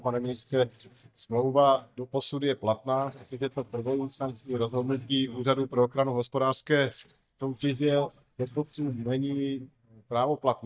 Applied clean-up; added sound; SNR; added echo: neural mask model DeepFilterNet 3.